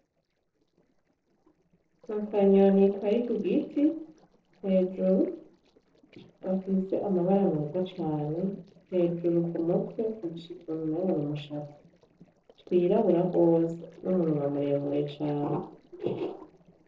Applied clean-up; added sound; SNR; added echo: neural separator model SepFormer DNS4.